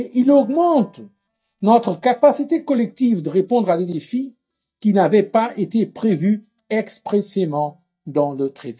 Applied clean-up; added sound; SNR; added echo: neural mask model DeepFilterNet 3.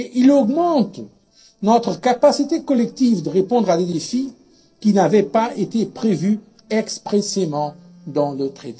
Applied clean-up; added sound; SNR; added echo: neural separator model SepFormer DNS4.